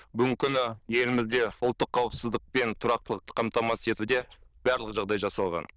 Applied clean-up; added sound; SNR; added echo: neural diffusion model UNIVERSE++.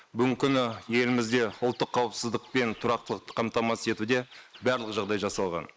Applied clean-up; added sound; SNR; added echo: neural mask model Resemble Enhance denoiser.